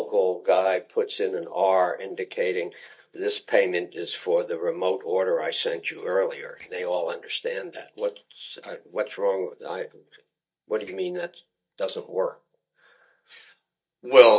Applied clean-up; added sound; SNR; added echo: neural mask model DeepFilterNet 3.